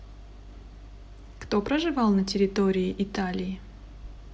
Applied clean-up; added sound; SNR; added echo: none; none; none; none.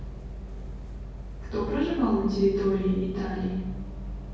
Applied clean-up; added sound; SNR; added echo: none; Bus; 16 dB; reverberation time 1.3 s.